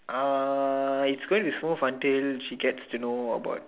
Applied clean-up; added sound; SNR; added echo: none; none; none; none.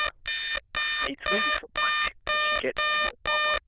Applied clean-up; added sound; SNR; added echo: neural diffusion model UNIVERSE++.